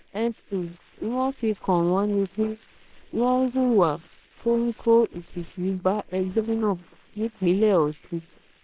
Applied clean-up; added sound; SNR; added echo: neural separator model SepFormer WHAMR!.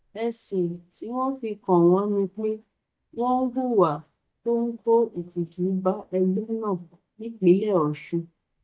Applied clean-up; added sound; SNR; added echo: neural mask model DeepFilterNet 3.